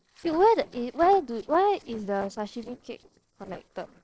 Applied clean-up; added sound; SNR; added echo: neural separator model SepFormer DNS4.